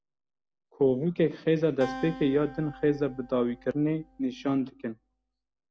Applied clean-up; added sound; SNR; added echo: none; Acoustic guitar; 16 dB; none.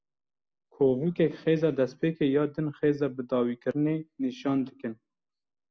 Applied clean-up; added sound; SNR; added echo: none; none; none; none.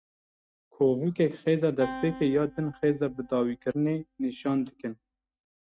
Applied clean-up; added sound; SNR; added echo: neural mask model RNNoise.